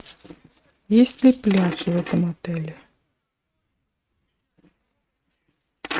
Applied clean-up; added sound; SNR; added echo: neural mask model RNNoise.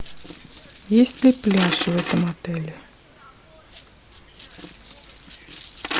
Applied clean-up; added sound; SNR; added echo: none; Coin (dropping); 10 dB; none.